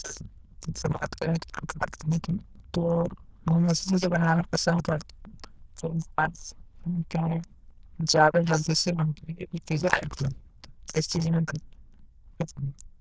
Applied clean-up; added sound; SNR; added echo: neural diffusion model UNIVERSE++.